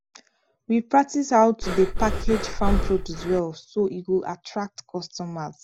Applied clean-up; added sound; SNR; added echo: none; Breathing; 0 dB; none.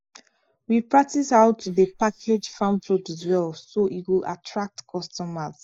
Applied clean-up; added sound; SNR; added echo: neural mask model Resemble Enhance denoiser.